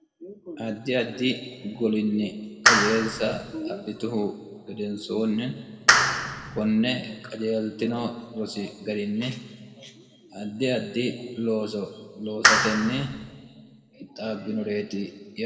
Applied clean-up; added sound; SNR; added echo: none; Clapping; -5 dB; reverberation time 1.4 s.